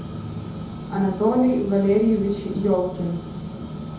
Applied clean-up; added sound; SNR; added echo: none; none; none; reverberation time 0.8 s.